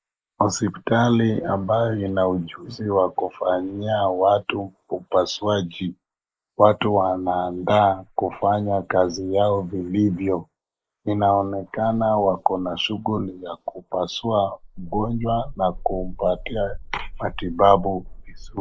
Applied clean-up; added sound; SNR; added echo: neural mask model Resemble Enhance denoiser.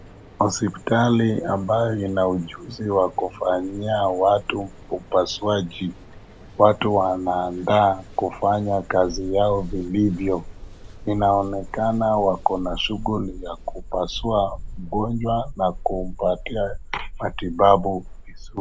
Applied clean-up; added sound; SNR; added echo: none; Mechanical fan; 14 dB; none.